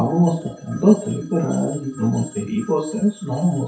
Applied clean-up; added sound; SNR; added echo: classical method WPE with log-MMSE.